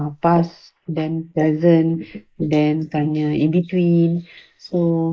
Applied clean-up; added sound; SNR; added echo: neural mask model Resemble Enhance denoiser.